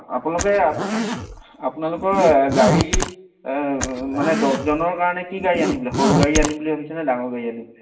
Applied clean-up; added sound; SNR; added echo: none; Zipper (clothing); 3 dB; reverberation time 0.6 s.